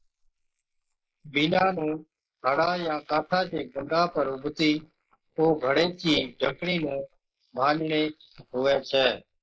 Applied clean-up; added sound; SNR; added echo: neural mask model Resemble Enhance denoiser.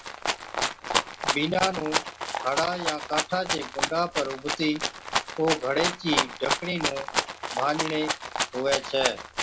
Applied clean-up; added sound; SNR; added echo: none; Rattle (instrument); 0 dB; none.